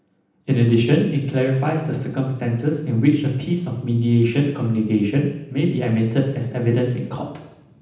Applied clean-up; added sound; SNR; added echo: none; none; none; reverberation time 0.9 s.